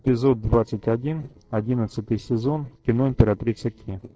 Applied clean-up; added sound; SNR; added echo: neural separator model SepFormer DNS4.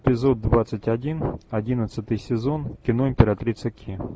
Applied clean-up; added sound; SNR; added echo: none; none; none; none.